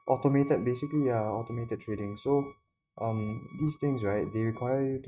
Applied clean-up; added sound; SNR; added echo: neural mask model RNNoise.